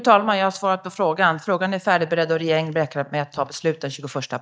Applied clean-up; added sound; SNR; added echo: neural mask model DeepFilterNet 3.